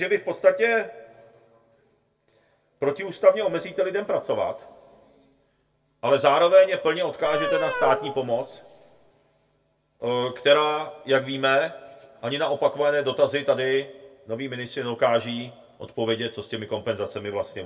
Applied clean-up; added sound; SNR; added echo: none; Wind instrument, woodwind instrument; 4 dB; reverberation time 0.2 s.